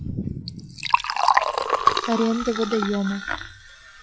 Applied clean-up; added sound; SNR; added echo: classical method log-MMSE.